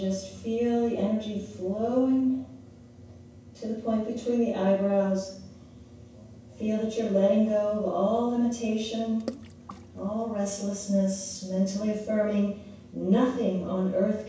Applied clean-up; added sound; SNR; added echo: none; Water / Splash, splatter; 19 dB; reverberation time 0.7 s.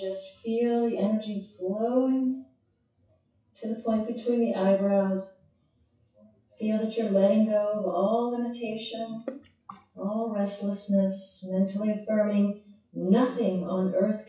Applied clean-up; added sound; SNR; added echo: classical method WPE with log-MMSE.